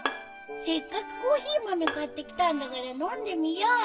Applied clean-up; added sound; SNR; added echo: none; Bowed string instrument; 11 dB; reverberation time 1.8 s.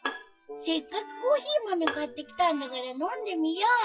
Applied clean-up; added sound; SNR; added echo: classical method WPE with log-MMSE.